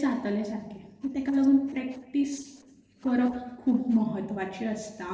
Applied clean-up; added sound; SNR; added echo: neural separator model SepFormer DNS4.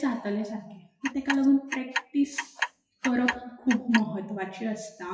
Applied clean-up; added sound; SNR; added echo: classical method WPE with log-MMSE.